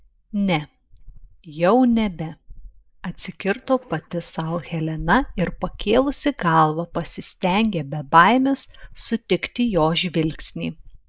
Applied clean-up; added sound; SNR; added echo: neural mask model Resemble Enhance denoiser.